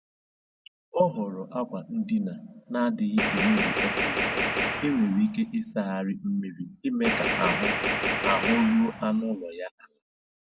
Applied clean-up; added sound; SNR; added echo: none; Gunshot, gunfire; 0 dB; none.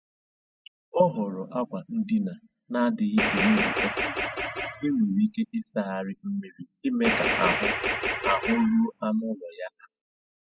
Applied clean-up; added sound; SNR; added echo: classical method spectral subtraction.